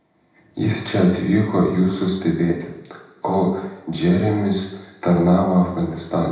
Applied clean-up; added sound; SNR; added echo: none; none; none; reverberation time 0.8 s.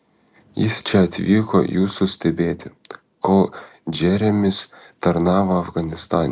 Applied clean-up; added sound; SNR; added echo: none; none; none; none.